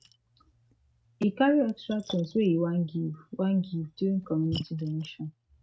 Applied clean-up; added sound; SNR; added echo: neural mask model RNNoise.